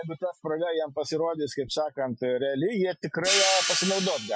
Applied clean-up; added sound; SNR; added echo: classical method Wiener filter.